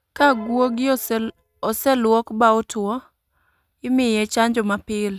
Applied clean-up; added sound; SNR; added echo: neural mask model RNNoise.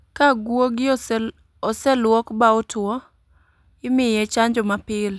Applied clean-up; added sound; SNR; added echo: none; none; none; none.